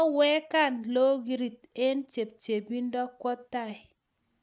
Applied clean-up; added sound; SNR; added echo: none; none; none; none.